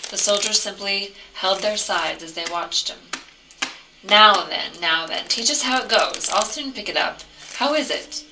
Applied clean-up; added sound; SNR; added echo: none; Domestic sounds, home sounds; 14 dB; reverberation time 0.3 s.